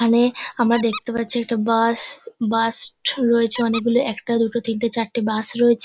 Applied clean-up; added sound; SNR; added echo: none; Squeak; 18 dB; none.